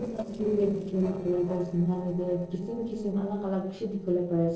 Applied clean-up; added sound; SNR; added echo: neural separator model SepFormer DNS4.